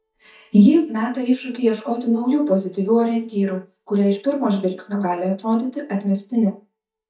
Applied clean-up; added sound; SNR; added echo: neural mask model DeepFilterNet 3.